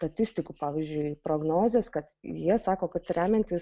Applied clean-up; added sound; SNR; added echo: none; none; none; none.